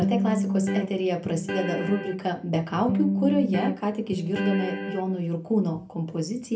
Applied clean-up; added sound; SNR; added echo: none; Electric guitar; 1 dB; reverberation time 0.3 s.